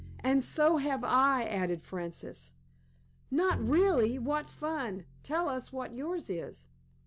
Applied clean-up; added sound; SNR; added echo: none; Bowed string instrument; 16 dB; none.